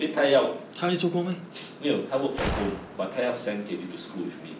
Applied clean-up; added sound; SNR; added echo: none; Gunshot, gunfire; 9 dB; none.